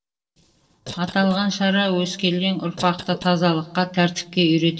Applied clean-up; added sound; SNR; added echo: neural separator model SepFormer DNS4.